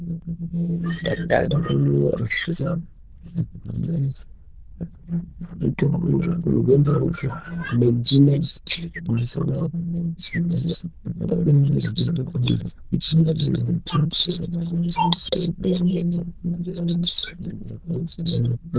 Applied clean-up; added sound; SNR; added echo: neural diffusion model UNIVERSE++.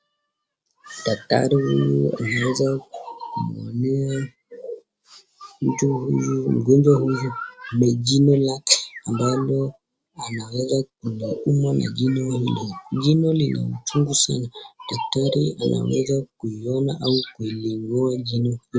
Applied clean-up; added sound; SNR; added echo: none; none; none; none.